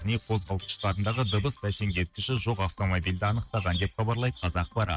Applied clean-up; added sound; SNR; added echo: neural mask model RNNoise.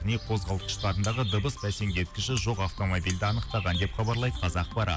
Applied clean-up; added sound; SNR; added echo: none; Chirp, tweet + Cutlery, silverware; 15 dB; none.